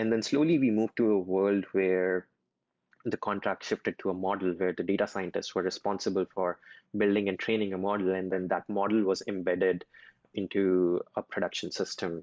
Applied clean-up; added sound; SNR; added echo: neural mask model Resemble Enhance denoiser.